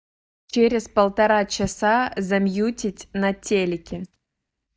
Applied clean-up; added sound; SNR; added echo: neural mask model DeepFilterNet 3.